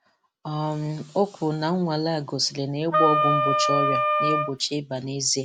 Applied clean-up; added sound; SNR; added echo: none; Wind instrument, woodwind instrument; -4 dB; none.